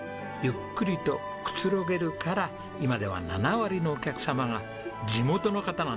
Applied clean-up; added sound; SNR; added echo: none; Bird; 17 dB; none.